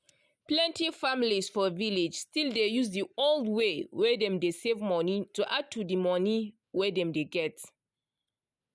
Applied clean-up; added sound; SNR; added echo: none; none; none; none.